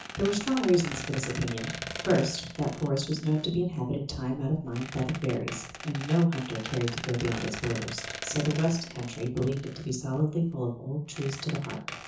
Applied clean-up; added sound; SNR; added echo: none; Squeak; 11 dB; reverberation time 0.6 s.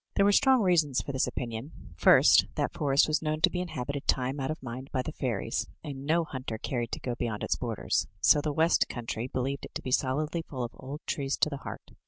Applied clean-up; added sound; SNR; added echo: none; none; none; none.